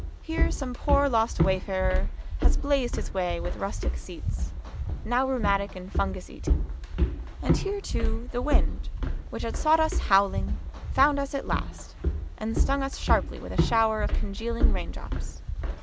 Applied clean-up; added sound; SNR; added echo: none; Walk, footsteps; -3 dB; none.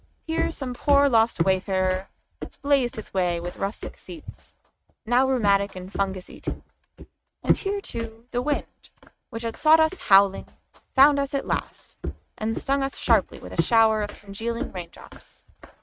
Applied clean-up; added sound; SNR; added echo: neural mask model RNNoise.